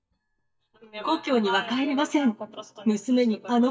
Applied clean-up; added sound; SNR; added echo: neural mask model DeepFilterNet 3.